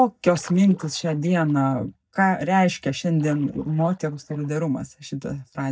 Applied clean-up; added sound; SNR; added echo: neural mask model DeepFilterNet 3.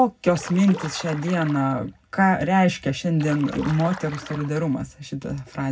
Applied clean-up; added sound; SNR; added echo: none; Stream; 14 dB; reverberation time 0.4 s.